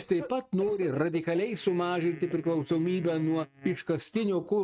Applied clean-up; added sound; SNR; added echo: neural mask model RNNoise.